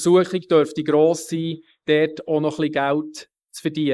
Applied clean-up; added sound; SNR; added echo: neural mask model Resemble Enhance denoiser.